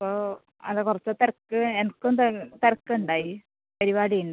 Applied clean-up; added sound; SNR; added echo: none; none; none; none.